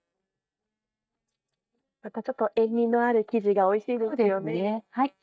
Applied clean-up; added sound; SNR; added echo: neural mask model DeepFilterNet 3.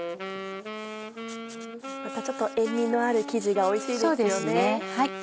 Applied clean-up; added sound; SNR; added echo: none; Wind instrument, woodwind instrument; 9 dB; none.